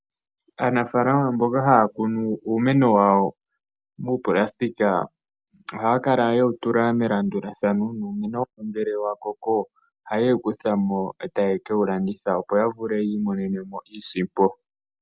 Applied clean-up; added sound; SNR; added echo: none; none; none; none.